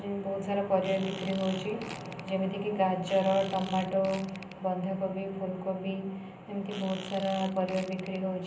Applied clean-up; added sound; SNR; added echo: none; Fart; 15 dB; reverberation time 0.6 s.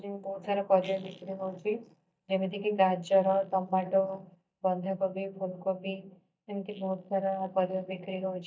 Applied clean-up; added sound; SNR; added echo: neural mask model DeepFilterNet 3.